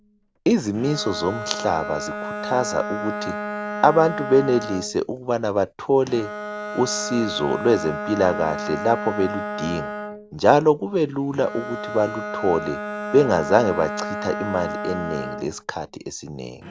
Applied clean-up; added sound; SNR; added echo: none; Bowed string instrument; 8 dB; none.